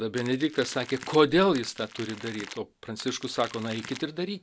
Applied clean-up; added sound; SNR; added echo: none; Crackle; 16 dB; none.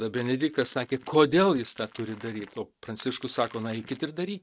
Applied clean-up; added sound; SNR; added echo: neural mask model RNNoise.